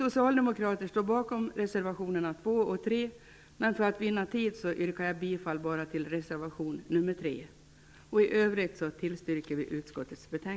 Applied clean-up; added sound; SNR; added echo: none; none; none; none.